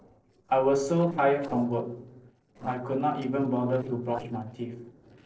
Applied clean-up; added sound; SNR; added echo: neural separator model SepFormer DNS4.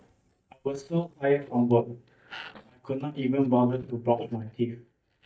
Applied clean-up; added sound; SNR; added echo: neural mask model DeepFilterNet 3.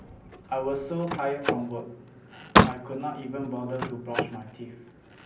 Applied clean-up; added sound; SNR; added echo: none; Slam; -4 dB; reverberation time 0.6 s.